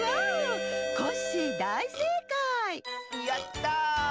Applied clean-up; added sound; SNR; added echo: none; Burping, eructation; 13 dB; none.